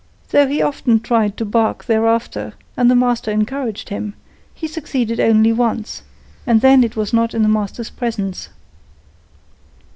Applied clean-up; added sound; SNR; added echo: none; none; none; none.